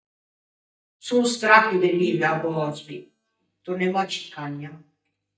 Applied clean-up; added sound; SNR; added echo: neural mask model DeepFilterNet 3.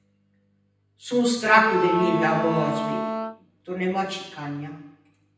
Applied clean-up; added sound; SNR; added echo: none; Wind instrument, woodwind instrument; 3 dB; reverberation time 0.9 s.